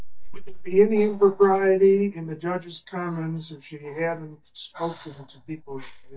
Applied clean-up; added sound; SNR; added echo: neural mask model DeepFilterNet 3.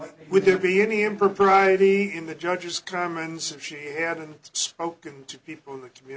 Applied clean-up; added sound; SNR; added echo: none; none; none; none.